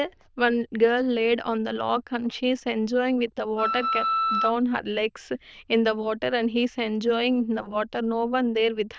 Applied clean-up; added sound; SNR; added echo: neural diffusion model UNIVERSE++.